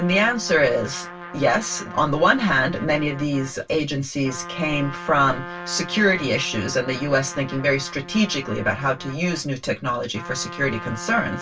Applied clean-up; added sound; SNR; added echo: none; Trumpet; 14 dB; reverberation time 0.1 s.